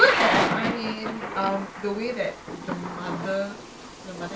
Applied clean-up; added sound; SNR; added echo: none; Thunder / Rain; 3 dB; none.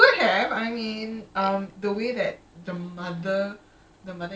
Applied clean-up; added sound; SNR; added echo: none; none; none; none.